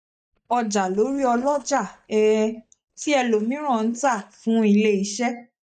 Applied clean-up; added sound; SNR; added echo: neural mask model DeepFilterNet 3.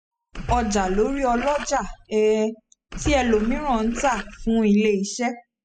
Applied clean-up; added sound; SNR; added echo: classical method spectral subtraction.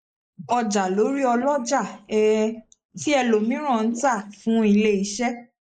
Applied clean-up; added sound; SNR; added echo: neural mask model Resemble Enhance denoiser.